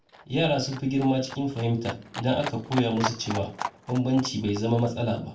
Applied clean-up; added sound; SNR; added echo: none; Livestock, farm animals, working animals; 12 dB; reverberation time 0.3 s.